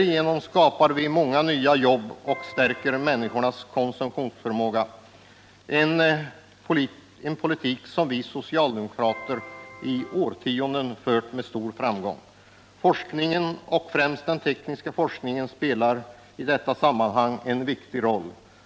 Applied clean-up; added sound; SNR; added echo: none; Electric guitar; 16 dB; none.